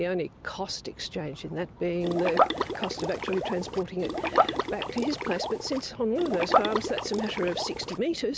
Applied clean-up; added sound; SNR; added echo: none; Liquid; -1 dB; none.